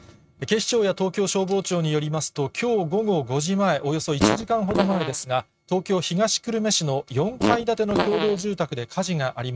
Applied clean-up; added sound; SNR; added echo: neural mask model RNNoise.